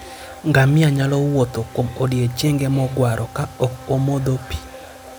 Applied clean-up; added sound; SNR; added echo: none; Domestic sounds, home sounds + Domestic sounds, home sounds; 19 dB; none.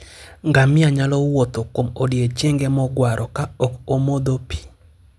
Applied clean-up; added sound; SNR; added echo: none; none; none; none.